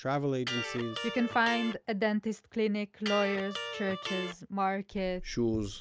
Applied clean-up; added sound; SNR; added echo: none; Electric guitar; 8 dB; none.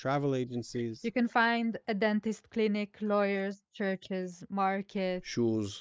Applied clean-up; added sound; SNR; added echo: neural mask model Resemble Enhance denoiser.